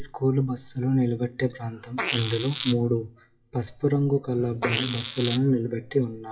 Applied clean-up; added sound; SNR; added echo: classical method WPE with log-MMSE.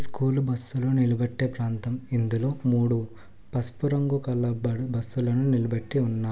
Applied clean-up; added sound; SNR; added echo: none; none; none; none.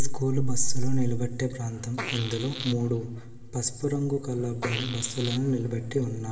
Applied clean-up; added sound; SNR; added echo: none; Fart; 13 dB; reverberation time 2.1 s.